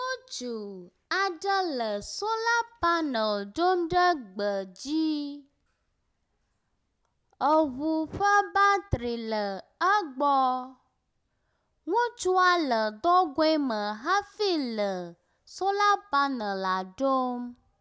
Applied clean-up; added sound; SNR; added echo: none; none; none; none.